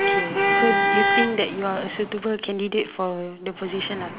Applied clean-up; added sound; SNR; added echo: none; Traffic noise, roadway noise / Vehicle horn, car horn, honking; -2 dB; none.